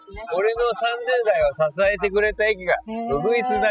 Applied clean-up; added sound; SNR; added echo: classical method spectral subtraction.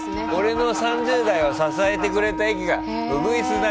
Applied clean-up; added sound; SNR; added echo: none; Wind instrument, woodwind instrument; 6 dB; none.